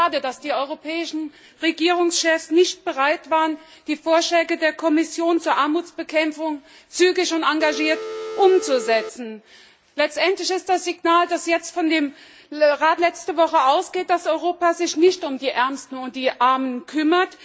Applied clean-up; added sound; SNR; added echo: none; Telephone; 9 dB; none.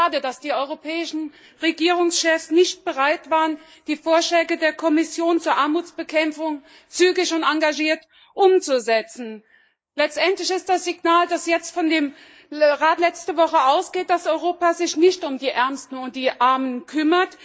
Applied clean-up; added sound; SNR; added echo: neural mask model Resemble Enhance denoiser.